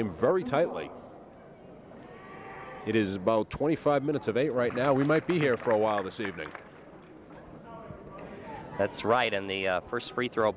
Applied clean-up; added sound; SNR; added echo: none; none; none; none.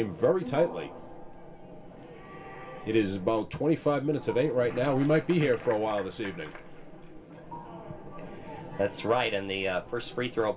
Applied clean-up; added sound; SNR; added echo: none; Gong; 18 dB; reverberation time 0.2 s.